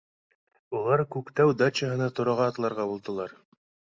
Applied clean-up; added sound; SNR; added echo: none; none; none; none.